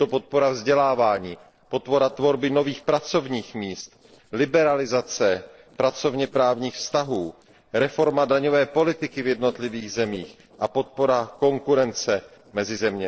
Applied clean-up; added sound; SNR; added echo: neural separator model SepFormer DNS4.